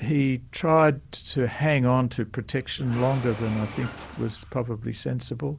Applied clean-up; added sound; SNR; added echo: none; Engine / Mechanisms; 16 dB; none.